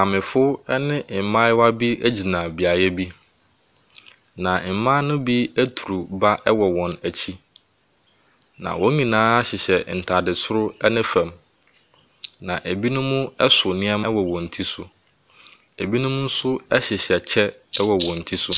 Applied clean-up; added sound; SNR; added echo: none; none; none; none.